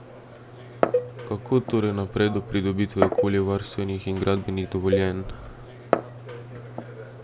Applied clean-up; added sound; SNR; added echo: none; Cowbell + Glass; 4 dB; none.